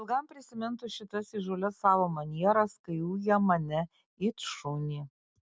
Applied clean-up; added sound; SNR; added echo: none; none; none; none.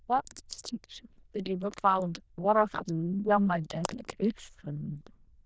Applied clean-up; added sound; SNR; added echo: neural diffusion model UNIVERSE++.